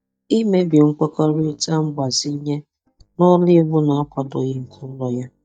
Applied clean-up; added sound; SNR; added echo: neural mask model DeepFilterNet 3.